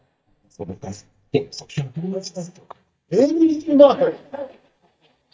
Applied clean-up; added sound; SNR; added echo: neural mask model DeepFilterNet 3.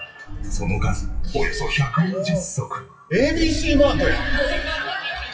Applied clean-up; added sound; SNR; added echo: classical method WPE with log-MMSE.